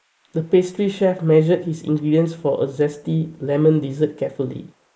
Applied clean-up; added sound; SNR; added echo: neural mask model Resemble Enhance denoiser.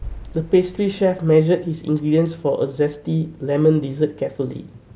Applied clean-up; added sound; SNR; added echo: none; Boom; 17 dB; none.